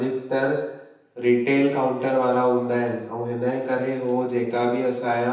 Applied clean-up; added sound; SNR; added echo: none; none; none; reverberation time 0.9 s.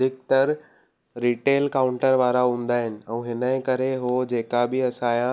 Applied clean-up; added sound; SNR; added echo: none; none; none; none.